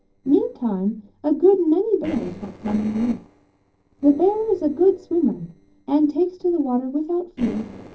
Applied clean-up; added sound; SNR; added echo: neural separator model SepFormer DNS4.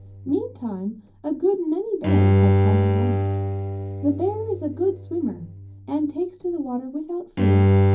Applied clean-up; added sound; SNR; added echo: none; Bowed string instrument; -4 dB; reverberation time 0.4 s.